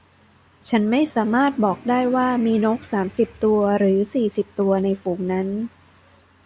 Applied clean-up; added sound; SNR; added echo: none; none; none; none.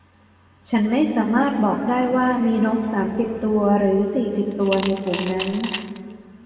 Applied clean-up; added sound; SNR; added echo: none; Coin (dropping) / Glass; 12 dB; reverberation time 2.2 s.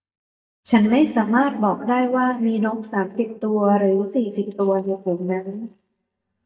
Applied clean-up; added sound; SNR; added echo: neural mask model DeepFilterNet 3.